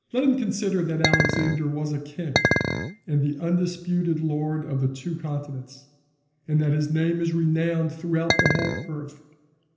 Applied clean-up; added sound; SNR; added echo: none; Chink, clink; -1 dB; reverberation time 0.8 s.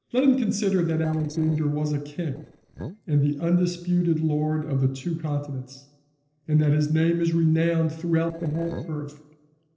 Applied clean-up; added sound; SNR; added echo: neural separator model SepFormer DNS4.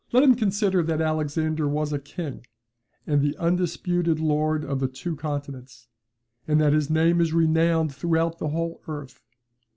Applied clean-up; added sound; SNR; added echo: none; none; none; none.